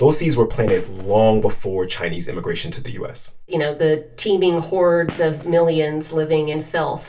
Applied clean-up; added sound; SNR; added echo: none; Gunshot, gunfire; 19 dB; reverberation time 0.2 s.